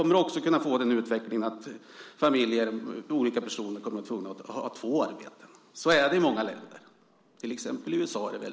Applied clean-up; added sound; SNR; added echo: none; none; none; none.